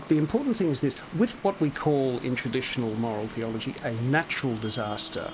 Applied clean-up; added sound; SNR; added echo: none; Traffic noise, roadway noise; 16 dB; none.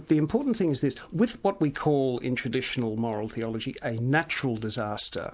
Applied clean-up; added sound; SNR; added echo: none; none; none; none.